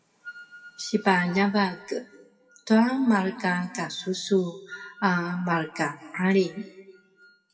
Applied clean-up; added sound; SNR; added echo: classical method WPE with log-MMSE.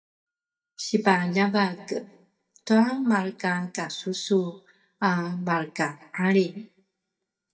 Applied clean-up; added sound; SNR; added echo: neural mask model DeepFilterNet 3.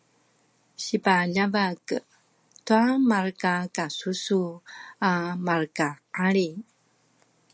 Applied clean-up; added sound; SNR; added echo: none; none; none; none.